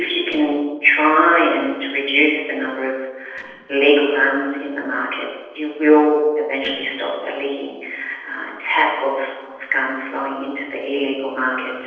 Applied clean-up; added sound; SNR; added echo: neural separator model SepFormer DNS4.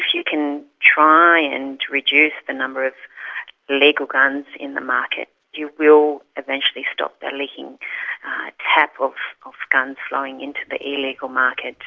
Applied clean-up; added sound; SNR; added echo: none; none; none; none.